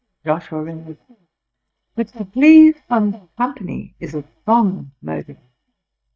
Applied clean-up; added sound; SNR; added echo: neural mask model DeepFilterNet 3.